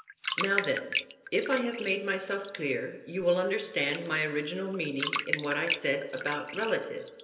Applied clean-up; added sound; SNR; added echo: none; Bathtub (filling or washing); 7 dB; reverberation time 1.4 s.